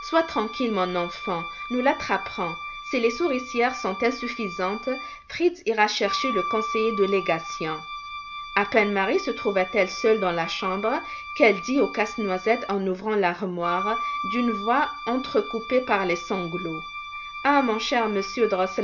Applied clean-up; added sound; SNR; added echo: none; Wind instrument, woodwind instrument; 9 dB; none.